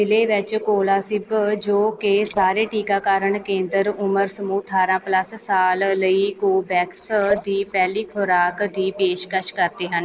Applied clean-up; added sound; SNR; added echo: neural separator model SepFormer DNS4.